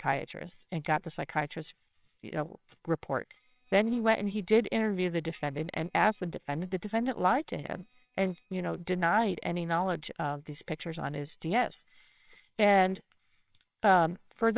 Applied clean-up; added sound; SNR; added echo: neural separator model SepFormer WHAMR!.